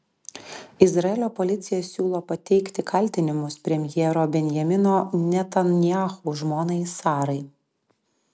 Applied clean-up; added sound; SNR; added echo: none; none; none; none.